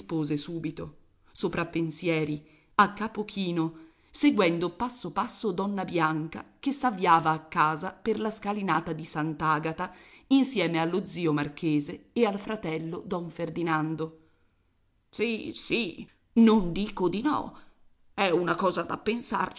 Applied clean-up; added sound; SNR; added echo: none; none; none; none.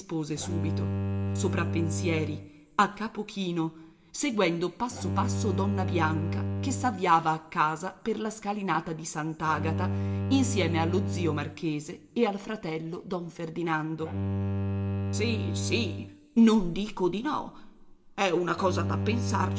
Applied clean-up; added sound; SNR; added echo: none; Bowed string instrument; 3 dB; reverberation time 0.5 s.